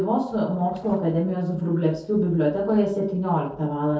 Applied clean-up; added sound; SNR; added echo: neural separator model SepFormer DNS4.